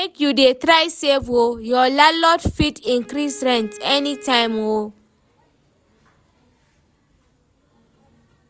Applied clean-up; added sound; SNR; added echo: none; Bowed string instrument; 20 dB; none.